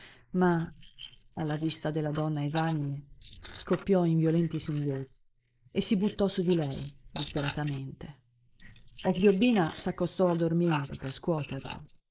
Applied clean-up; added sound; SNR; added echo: neural mask model Resemble Enhance denoiser.